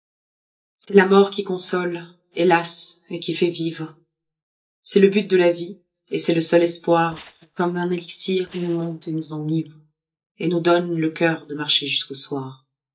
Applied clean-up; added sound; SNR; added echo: neural mask model DeepFilterNet 3.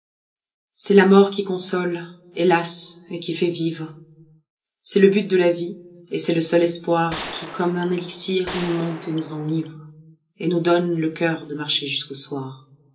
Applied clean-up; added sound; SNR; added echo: none; Gunshot, gunfire; 13 dB; reverberation time 0.3 s.